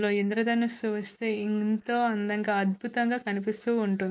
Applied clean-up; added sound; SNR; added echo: neural mask model Resemble Enhance denoiser.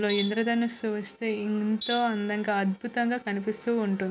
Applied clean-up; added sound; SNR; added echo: none; Tools; 11 dB; none.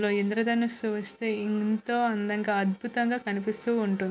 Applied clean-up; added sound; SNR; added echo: none; none; none; none.